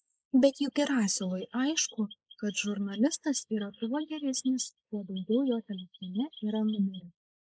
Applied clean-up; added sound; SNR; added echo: neural mask model Resemble Enhance denoiser.